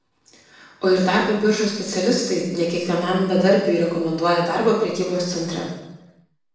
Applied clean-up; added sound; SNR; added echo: none; none; none; reverberation time 0.9 s.